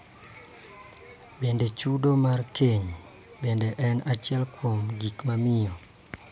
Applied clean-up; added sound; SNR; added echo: none; none; none; none.